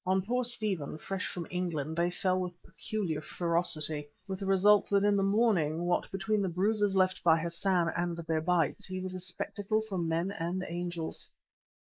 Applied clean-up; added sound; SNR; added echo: neural mask model Resemble Enhance denoiser.